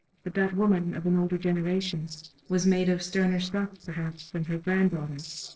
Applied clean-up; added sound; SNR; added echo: neural separator model SepFormer DNS4.